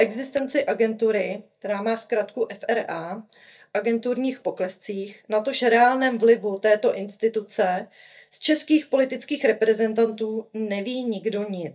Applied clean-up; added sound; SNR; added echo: neural mask model DeepFilterNet 3.